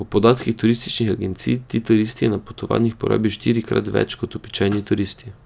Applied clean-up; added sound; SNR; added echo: none; none; none; none.